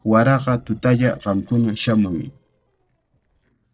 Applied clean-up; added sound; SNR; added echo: neural separator model SepFormer DNS4.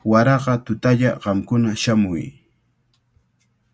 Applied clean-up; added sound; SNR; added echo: none; none; none; none.